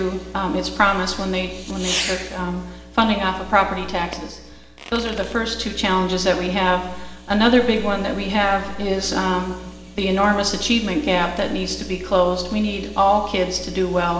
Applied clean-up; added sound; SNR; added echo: none; Fireworks; 17 dB; reverberation time 0.9 s.